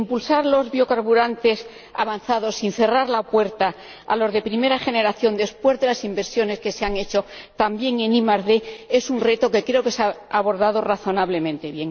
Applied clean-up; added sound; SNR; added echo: none; none; none; none.